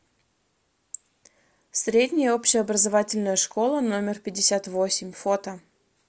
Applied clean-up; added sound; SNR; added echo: none; none; none; none.